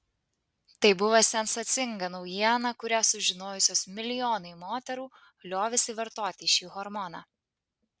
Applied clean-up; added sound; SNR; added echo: none; none; none; none.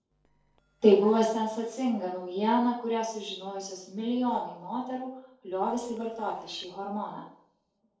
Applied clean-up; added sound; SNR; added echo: neural separator model SepFormer DNS4.